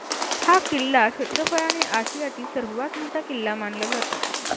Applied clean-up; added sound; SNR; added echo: none; Bird; 4 dB; none.